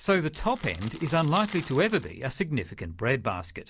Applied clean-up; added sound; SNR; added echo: none; Crackle; 18 dB; none.